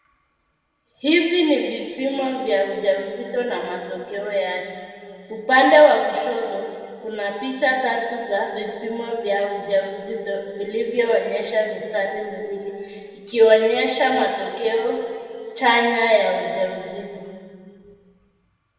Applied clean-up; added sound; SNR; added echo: none; none; none; reverberation time 2.3 s.